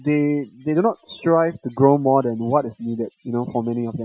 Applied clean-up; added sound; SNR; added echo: classical method Wiener filter.